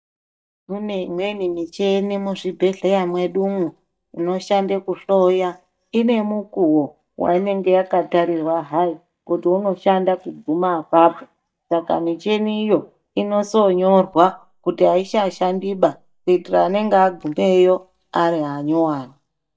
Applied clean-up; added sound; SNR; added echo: neural mask model DeepFilterNet 3.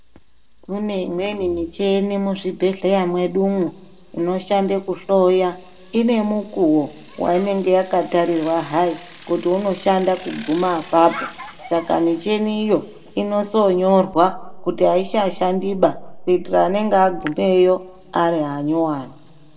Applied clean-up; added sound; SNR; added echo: none; Bicycle; 17 dB; reverberation time 1.0 s.